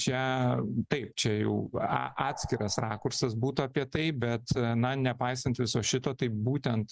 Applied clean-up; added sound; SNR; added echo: none; Animal; 17 dB; none.